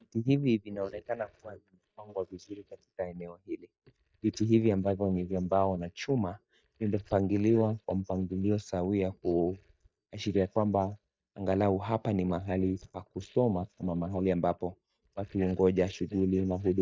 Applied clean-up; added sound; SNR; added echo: neural mask model DeepFilterNet 3.